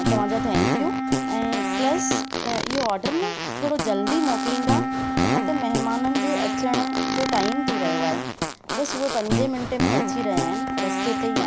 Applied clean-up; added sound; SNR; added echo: none; Fart + Wind instrument, woodwind instrument; -2 dB; none.